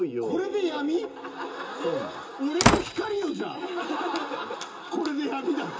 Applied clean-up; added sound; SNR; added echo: none; Slam; -1 dB; reverberation time 0.2 s.